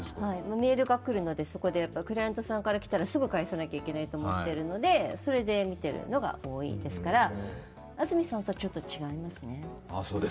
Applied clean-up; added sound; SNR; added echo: none; none; none; none.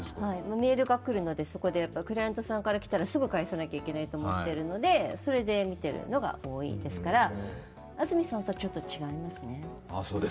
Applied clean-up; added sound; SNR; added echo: none; Wind instrument, woodwind instrument; 19 dB; none.